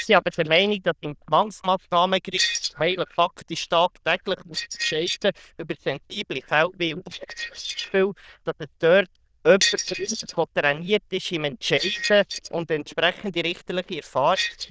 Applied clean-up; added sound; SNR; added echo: neural diffusion model UNIVERSE++.